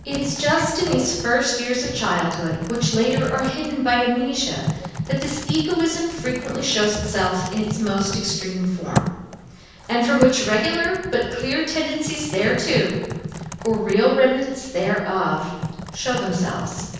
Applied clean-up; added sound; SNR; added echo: none; Typing; 9 dB; reverberation time 1.1 s.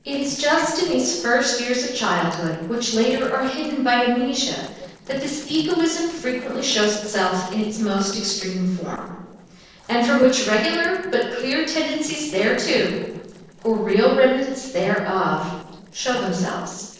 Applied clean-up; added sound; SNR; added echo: neural separator model SepFormer DNS4.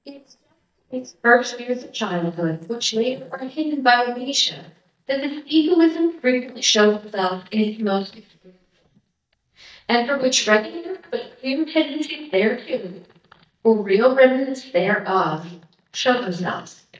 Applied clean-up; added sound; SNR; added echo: neural mask model DeepFilterNet 3.